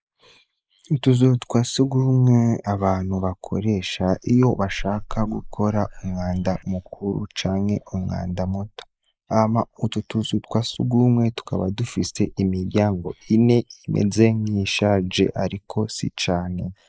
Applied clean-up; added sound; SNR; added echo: neural mask model Resemble Enhance denoiser.